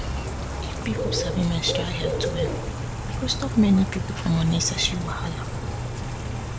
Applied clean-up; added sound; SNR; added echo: none; Bird / Rain; 1 dB; none.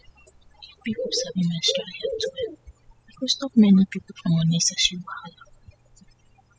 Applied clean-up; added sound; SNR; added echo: classical method spectral subtraction.